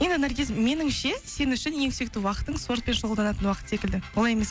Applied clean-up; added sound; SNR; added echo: none; none; none; none.